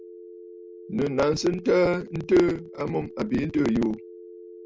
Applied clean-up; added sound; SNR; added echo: none; Telephone; 18 dB; none.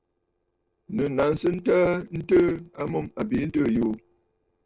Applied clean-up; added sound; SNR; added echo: neural separator model SepFormer DNS4.